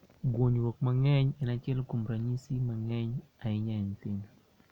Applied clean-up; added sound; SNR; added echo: none; none; none; none.